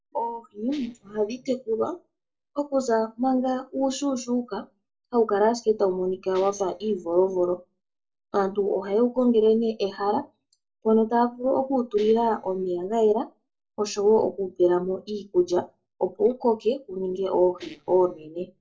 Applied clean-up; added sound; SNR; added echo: neural separator model SepFormer DNS4.